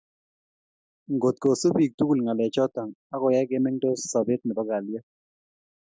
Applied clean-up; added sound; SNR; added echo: none; none; none; none.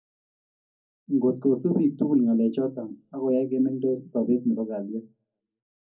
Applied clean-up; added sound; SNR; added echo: none; none; none; reverberation time 0.4 s.